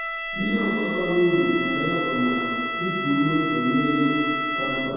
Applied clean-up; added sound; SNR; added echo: none; Bowed string instrument; 3 dB; reverberation time 2.0 s.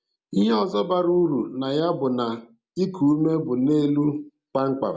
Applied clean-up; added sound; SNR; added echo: none; none; none; none.